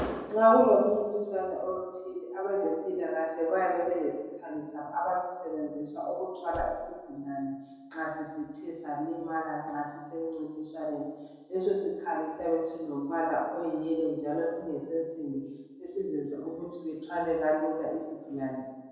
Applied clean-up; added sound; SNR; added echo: none; Slam / Car; 16 dB; reverberation time 1.2 s.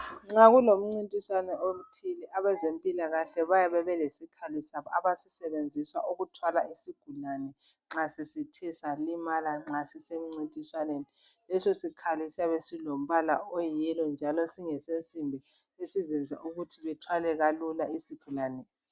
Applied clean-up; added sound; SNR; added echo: none; none; none; none.